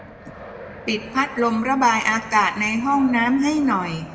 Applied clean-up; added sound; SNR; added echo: none; Fixed-wing aircraft, airplane; 18 dB; reverberation time 1.6 s.